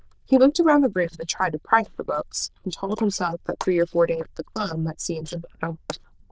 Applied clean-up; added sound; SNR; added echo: neural diffusion model UNIVERSE++.